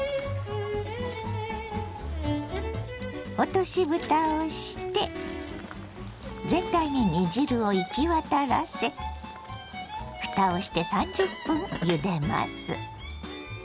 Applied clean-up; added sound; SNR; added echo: none; none; none; none.